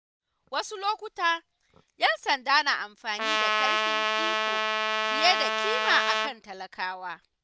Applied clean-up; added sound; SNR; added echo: none; Trumpet; -3 dB; none.